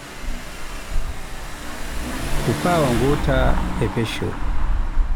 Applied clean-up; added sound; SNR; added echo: none; Engine / Car; -4 dB; none.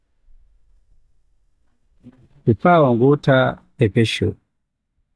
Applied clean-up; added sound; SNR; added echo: neural mask model DeepFilterNet 3.